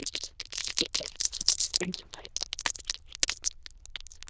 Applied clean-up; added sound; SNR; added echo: neural diffusion model UNIVERSE++.